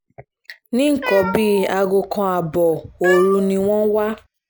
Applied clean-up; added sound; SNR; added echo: none; Cat; 11 dB; none.